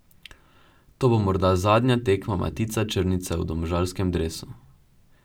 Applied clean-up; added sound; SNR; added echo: none; none; none; none.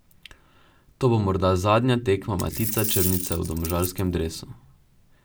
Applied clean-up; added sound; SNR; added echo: none; Coin (dropping); 6 dB; none.